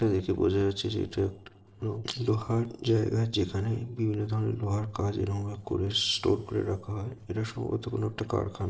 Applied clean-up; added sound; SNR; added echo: neural separator model SepFormer DNS4.